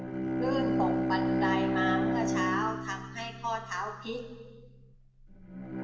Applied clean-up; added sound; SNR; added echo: none; Bowed string instrument; -4 dB; reverberation time 1.2 s.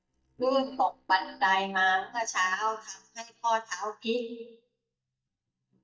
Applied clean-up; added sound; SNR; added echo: neural mask model DeepFilterNet 3.